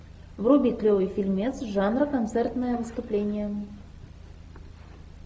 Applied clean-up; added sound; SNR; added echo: none; none; none; none.